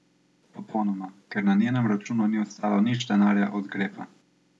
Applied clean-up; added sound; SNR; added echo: none; none; none; none.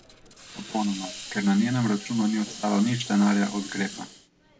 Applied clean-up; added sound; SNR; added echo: none; Hiss; 10 dB; none.